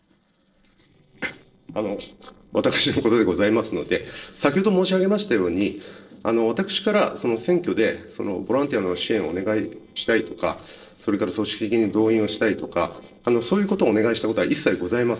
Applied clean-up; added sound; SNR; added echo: neural separator model SepFormer DNS4.